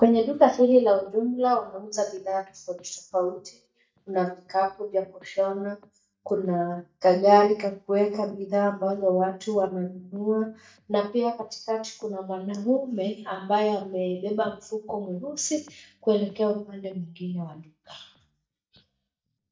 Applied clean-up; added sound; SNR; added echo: neural mask model DeepFilterNet 3.